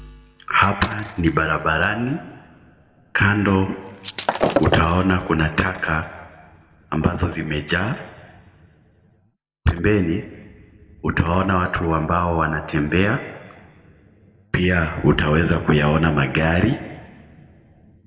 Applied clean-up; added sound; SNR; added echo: none; Shatter; 3 dB; reverberation time 1.6 s.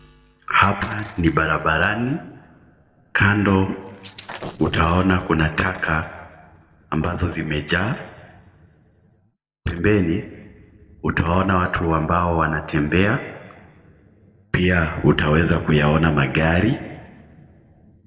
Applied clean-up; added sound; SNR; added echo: neural separator model SepFormer DNS4.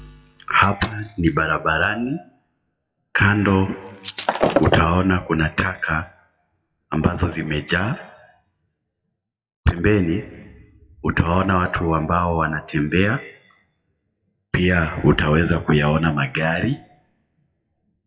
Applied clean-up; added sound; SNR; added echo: classical method WPE with log-MMSE.